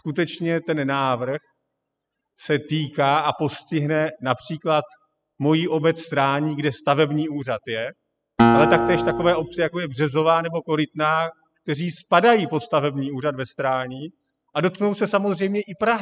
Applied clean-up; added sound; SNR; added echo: classical method spectral subtraction.